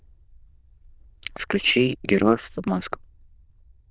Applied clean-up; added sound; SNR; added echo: neural diffusion model UNIVERSE++.